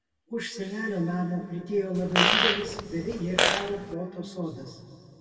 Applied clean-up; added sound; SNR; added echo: none; Fart; -5 dB; reverberation time 2.1 s.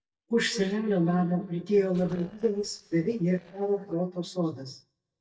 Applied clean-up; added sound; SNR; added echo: neural mask model DeepFilterNet 3.